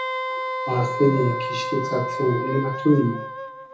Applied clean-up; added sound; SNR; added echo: none; Wind instrument, woodwind instrument; 5 dB; reverberation time 0.7 s.